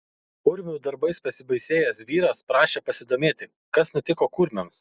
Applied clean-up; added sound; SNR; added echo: none; none; none; none.